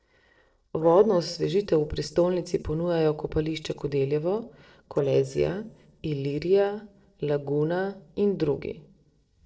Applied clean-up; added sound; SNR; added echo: neural separator model SepFormer DNS4.